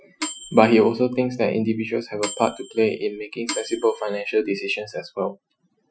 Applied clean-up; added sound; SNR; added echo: classical method Wiener filter.